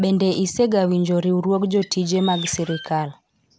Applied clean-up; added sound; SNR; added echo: none; Bird; 16 dB; none.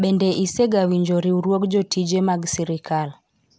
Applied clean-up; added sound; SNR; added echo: none; none; none; none.